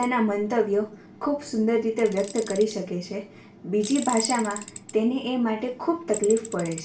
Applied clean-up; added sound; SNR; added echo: none; Tools; 13 dB; reverberation time 0.3 s.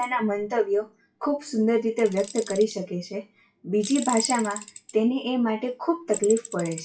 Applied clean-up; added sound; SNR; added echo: classical method WPE with log-MMSE.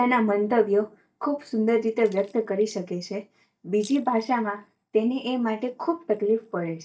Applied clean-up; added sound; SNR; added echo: neural mask model DeepFilterNet 3.